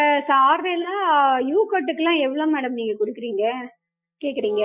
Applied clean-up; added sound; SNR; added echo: classical method Wiener filter.